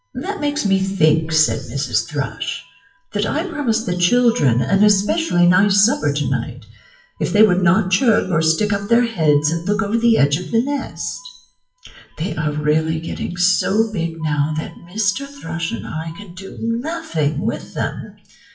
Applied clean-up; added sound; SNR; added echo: classical method WPE with log-MMSE.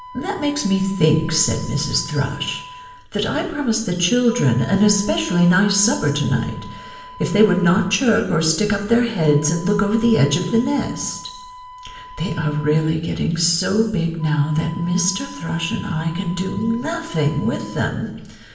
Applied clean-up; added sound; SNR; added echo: none; Wind instrument, woodwind instrument; 20 dB; reverberation time 0.9 s.